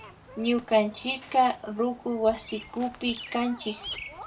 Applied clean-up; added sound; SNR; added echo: none; Bird vocalization, bird call, bird song; 16 dB; reverberation time 0.2 s.